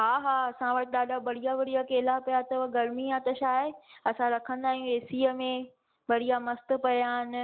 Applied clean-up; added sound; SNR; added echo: none; none; none; none.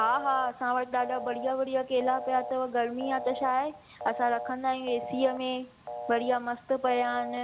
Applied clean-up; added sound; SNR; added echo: none; Telephone; 10 dB; none.